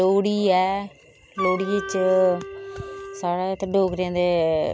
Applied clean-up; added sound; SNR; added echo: none; Wind instrument, woodwind instrument; 10 dB; none.